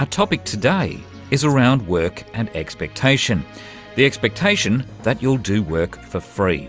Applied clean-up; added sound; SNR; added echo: none; none; none; none.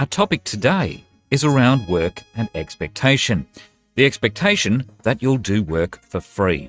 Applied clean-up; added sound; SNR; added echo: neural mask model RNNoise.